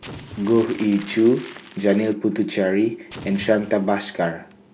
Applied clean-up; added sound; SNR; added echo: none; Explosion + Crackle; 19 dB; none.